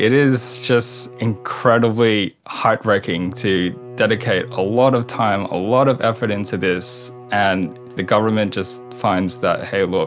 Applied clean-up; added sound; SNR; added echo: none; Bowed string instrument; 18 dB; none.